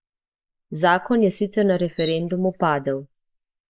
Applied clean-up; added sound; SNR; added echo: neural mask model Resemble Enhance denoiser.